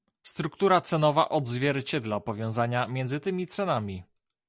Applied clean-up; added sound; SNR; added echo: none; none; none; none.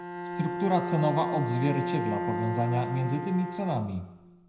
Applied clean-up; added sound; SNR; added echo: none; Bowed string instrument; 4 dB; reverberation time 0.8 s.